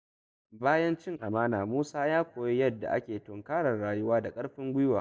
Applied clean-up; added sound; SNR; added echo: neural mask model DeepFilterNet 3.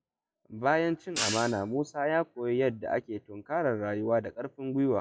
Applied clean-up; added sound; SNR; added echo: classical method WPE with log-MMSE.